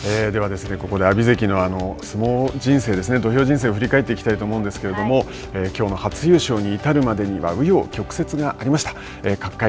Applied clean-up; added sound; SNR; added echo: none; none; none; none.